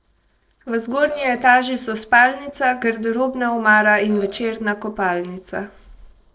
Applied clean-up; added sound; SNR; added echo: neural separator model SepFormer DNS4.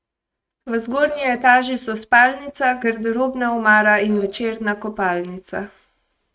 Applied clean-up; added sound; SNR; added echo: neural mask model RNNoise.